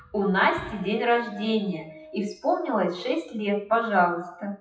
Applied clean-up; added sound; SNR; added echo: classical method WPE with log-MMSE.